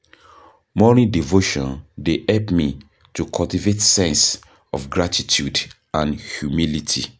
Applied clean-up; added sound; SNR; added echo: none; none; none; none.